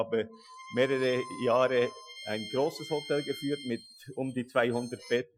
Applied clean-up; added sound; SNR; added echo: classical method Wiener filter.